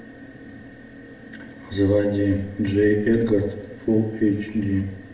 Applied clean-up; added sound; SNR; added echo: none; none; none; reverberation time 0.8 s.